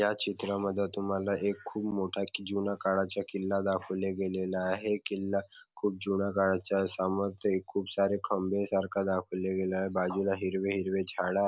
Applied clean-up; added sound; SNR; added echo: none; none; none; none.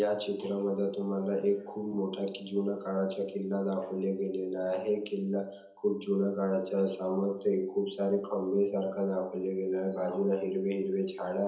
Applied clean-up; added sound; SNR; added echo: none; none; none; reverberation time 0.7 s.